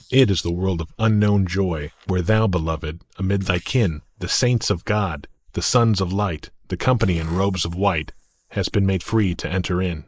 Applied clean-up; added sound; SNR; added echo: neural mask model Resemble Enhance denoiser.